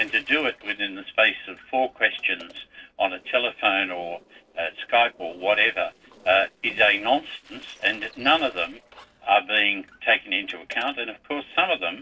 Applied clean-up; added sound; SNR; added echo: neural separator model SepFormer DNS4.